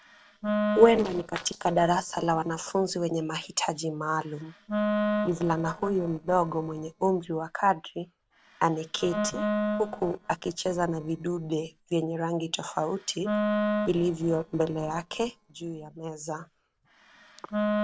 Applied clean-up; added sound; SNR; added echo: neural separator model SepFormer DNS4.